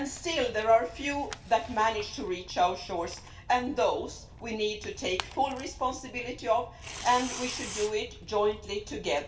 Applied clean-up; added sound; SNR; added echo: none; Tearing; 14 dB; reverberation time 0.3 s.